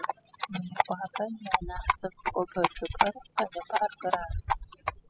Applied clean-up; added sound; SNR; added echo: classical method spectral subtraction.